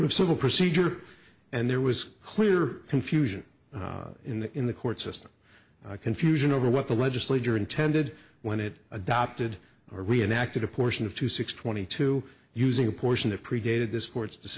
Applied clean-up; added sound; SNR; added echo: none; none; none; none.